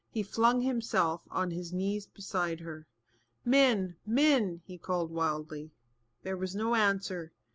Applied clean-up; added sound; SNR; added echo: none; none; none; none.